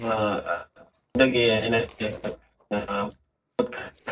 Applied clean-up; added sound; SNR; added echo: neural separator model SepFormer DNS4.